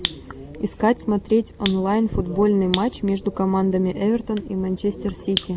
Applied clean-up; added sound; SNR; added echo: none; Fire; 14 dB; none.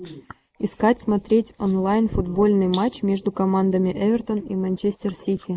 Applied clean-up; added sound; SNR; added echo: neural mask model Resemble Enhance denoiser.